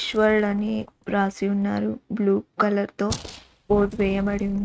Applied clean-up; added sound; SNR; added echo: neural mask model RNNoise.